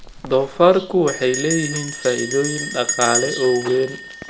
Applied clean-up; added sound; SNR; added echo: none; Bell; 8 dB; none.